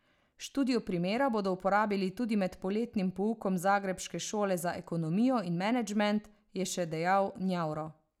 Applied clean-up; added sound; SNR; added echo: none; none; none; none.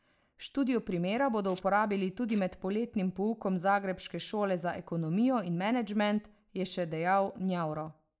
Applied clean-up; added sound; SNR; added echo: neural mask model Resemble Enhance denoiser.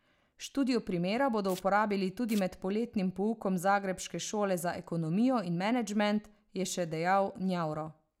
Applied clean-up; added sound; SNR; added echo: none; Domestic sounds, home sounds; 20 dB; none.